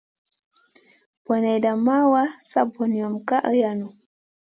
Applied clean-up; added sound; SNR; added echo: none; none; none; none.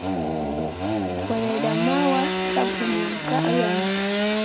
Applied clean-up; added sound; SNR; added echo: none; Sawing / Engine; -3 dB; none.